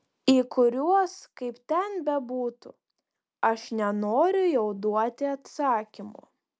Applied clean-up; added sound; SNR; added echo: none; none; none; none.